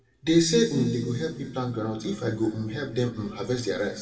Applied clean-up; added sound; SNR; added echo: none; none; none; reverberation time 2.0 s.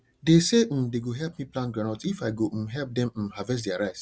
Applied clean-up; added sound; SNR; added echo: none; none; none; none.